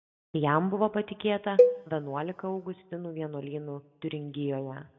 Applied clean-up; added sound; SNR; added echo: none; Cowbell; -4 dB; reverberation time 1.2 s.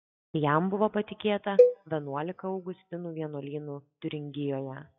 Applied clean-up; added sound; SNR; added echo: classical method WPE with log-MMSE.